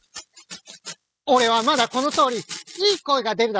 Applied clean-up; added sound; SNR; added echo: classical method spectral subtraction.